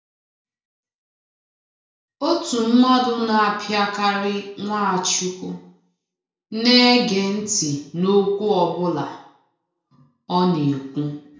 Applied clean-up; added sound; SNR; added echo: none; none; none; reverberation time 0.5 s.